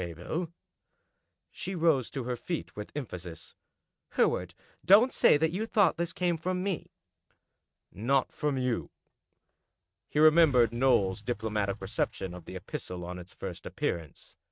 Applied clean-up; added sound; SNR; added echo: neural mask model RNNoise.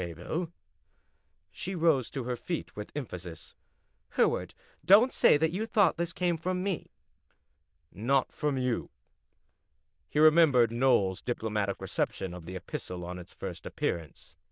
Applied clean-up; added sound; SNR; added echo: neural diffusion model UNIVERSE++.